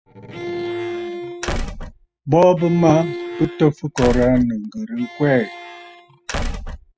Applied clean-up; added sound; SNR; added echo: classical method spectral subtraction.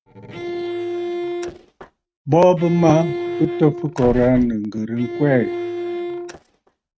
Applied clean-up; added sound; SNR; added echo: neural mask model RNNoise.